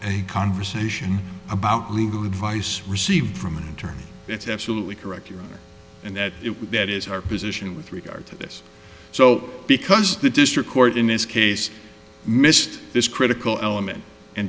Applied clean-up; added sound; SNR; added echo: none; none; none; none.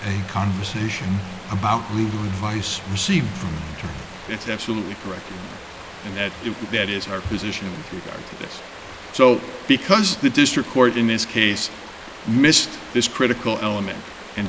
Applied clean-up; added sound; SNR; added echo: none; Stream; 15 dB; none.